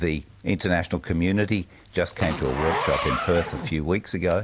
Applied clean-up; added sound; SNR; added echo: none; Zipper (clothing); 8 dB; none.